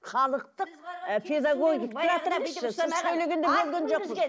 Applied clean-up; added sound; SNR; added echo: none; none; none; none.